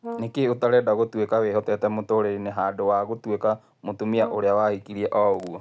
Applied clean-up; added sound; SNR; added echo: none; Brass instrument; 16 dB; none.